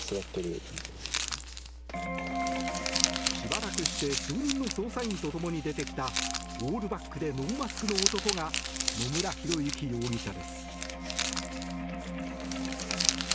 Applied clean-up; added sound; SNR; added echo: none; Crumpling, crinkling; 1 dB; none.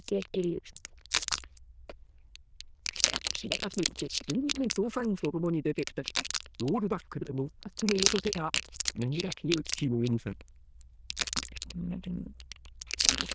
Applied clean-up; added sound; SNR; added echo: neural diffusion model UNIVERSE++.